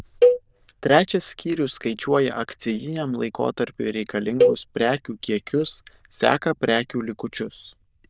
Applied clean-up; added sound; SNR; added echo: neural diffusion model UNIVERSE++.